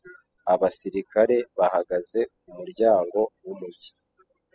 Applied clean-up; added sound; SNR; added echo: classical method spectral subtraction.